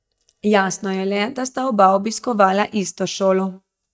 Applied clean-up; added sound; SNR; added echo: neural mask model DeepFilterNet 3.